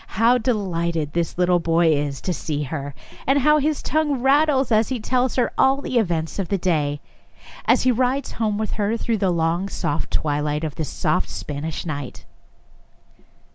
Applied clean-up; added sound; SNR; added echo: none; none; none; none.